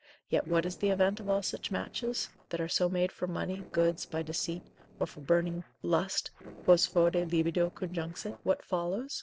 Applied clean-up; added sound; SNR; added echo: neural separator model SepFormer DNS4.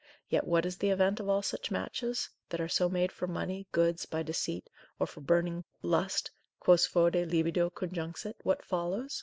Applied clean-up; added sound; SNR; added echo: none; none; none; none.